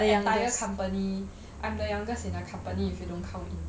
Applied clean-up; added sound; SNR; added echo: none; Engine / Car; 9 dB; none.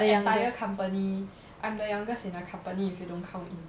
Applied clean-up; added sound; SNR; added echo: none; none; none; none.